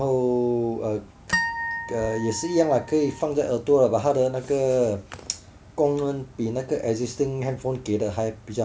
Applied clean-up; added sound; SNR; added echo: none; Harp; 6 dB; none.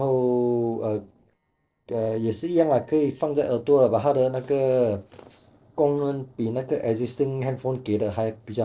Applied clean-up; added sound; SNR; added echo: neural separator model SepFormer DNS4.